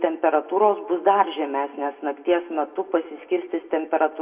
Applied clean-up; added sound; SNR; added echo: none; none; none; reverberation time 1.1 s.